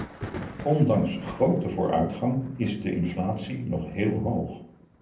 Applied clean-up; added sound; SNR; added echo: none; Thunder; 15 dB; reverberation time 0.6 s.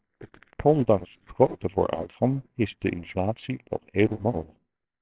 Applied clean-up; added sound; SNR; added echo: neural separator model SepFormer WHAMR!.